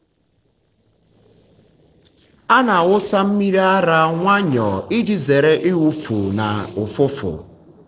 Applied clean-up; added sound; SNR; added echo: neural separator model SepFormer DNS4.